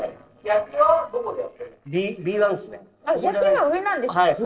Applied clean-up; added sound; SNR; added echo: neural separator model SepFormer DNS4.